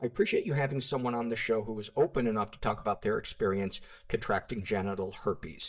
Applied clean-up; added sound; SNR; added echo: neural mask model DeepFilterNet 3.